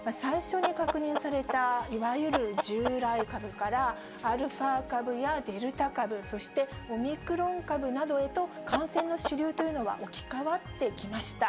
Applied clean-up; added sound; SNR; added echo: none; Chicken, rooster; 6 dB; none.